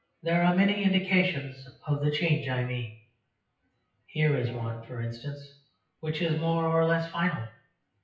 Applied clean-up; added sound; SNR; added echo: classical method WPE with log-MMSE.